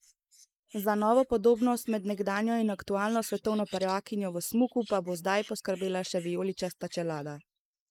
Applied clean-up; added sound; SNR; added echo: neural mask model Resemble Enhance denoiser.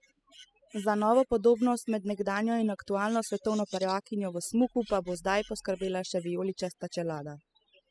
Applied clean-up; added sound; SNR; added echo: classical method spectral subtraction.